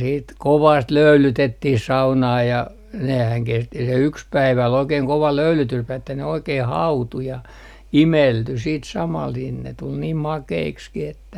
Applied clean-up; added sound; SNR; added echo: none; none; none; none.